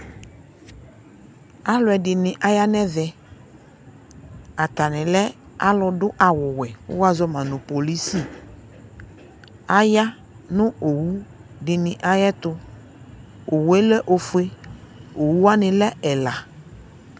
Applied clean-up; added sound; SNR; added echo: none; none; none; none.